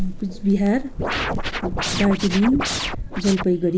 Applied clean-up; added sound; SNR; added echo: none; Scratching (performance technique) + Crackle; 4 dB; none.